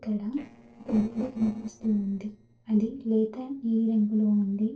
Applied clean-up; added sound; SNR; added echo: neural separator model SepFormer DNS4.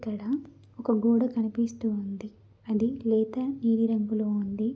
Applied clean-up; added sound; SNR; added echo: none; none; none; none.